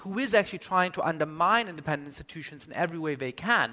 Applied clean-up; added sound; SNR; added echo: none; none; none; none.